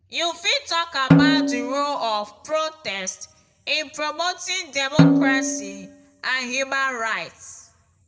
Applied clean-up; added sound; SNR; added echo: none; Snare drum; -4 dB; reverberation time 0.6 s.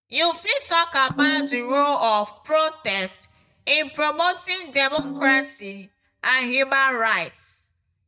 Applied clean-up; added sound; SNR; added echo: neural mask model DeepFilterNet 3.